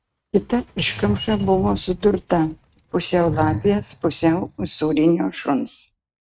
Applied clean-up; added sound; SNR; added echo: neural mask model RNNoise.